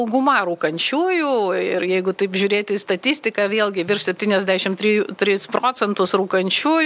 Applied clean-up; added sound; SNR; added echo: none; none; none; none.